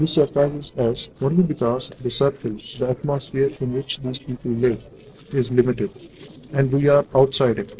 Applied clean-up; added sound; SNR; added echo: neural separator model SepFormer DNS4.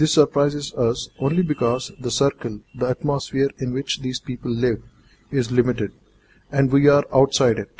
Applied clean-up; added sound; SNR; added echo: none; none; none; none.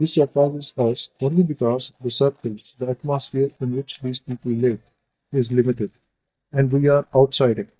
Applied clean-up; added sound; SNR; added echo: neural mask model DeepFilterNet 3.